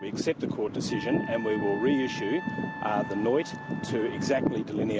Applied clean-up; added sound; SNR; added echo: none; Wind instrument, woodwind instrument; 13 dB; none.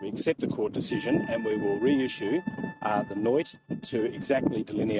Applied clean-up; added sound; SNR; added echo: neural mask model RNNoise.